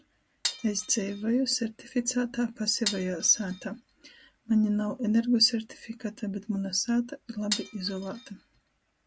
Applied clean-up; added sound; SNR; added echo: none; Glass; 9 dB; none.